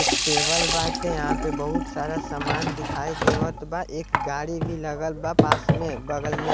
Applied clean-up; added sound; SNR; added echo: none; Sink (filling or washing) / Water tap, faucet; -4 dB; none.